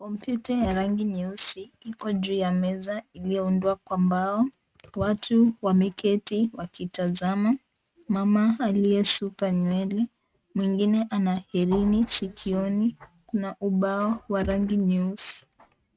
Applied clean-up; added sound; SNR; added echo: neural mask model RNNoise.